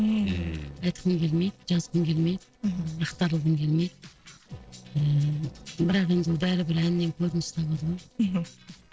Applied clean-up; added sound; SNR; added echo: neural separator model SepFormer DNS4.